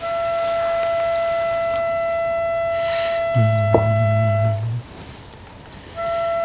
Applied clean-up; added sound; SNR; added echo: none; Wind instrument, woodwind instrument; -3 dB; none.